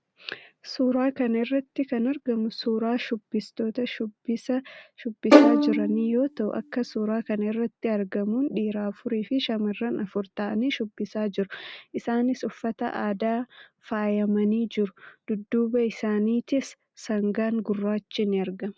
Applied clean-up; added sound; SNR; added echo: none; Bowed string instrument; -5 dB; none.